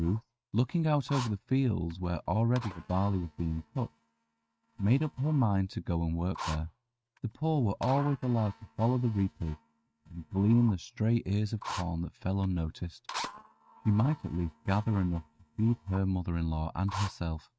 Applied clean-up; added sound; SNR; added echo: neural mask model RNNoise.